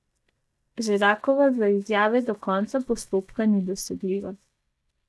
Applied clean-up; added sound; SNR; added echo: neural mask model DeepFilterNet 3.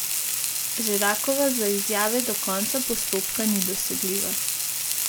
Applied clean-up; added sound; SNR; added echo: none; Frying (food); -1 dB; none.